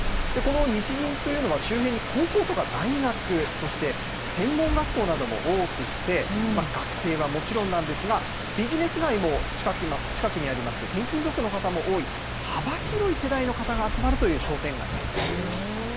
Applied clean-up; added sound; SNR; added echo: none; Rain; 2 dB; none.